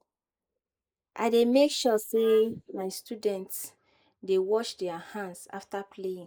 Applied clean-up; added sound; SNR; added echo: neural mask model Resemble Enhance denoiser.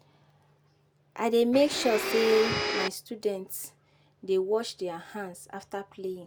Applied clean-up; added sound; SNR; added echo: none; Domestic sounds, home sounds; 2 dB; none.